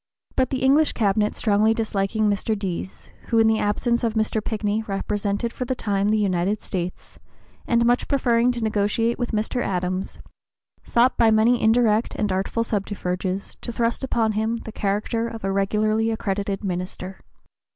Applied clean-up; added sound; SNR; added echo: none; none; none; none.